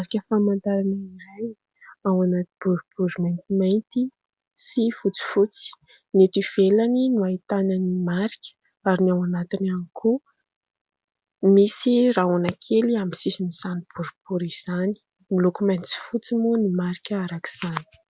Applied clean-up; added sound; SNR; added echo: none; none; none; none.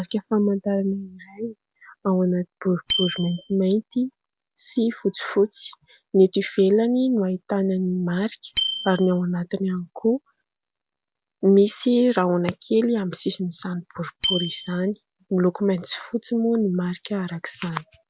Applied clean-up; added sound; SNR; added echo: none; Bicycle bell; 14 dB; none.